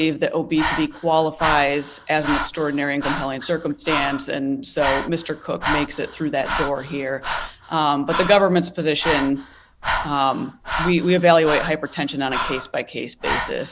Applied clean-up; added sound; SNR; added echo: none; Breathing; 7 dB; none.